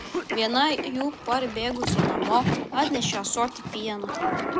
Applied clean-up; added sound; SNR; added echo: none; Cough + Livestock, farm animals, working animals; 2 dB; none.